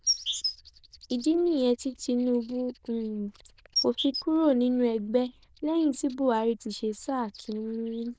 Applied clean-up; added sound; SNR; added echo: neural diffusion model UNIVERSE++.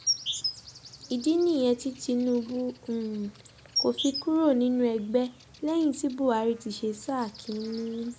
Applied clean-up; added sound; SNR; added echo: none; Insect; 10 dB; none.